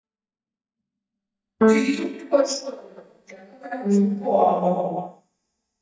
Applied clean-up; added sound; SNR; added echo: neural mask model DeepFilterNet 3.